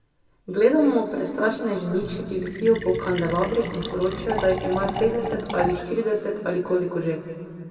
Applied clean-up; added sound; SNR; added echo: none; Fill (with liquid); 12 dB; reverberation time 2.1 s.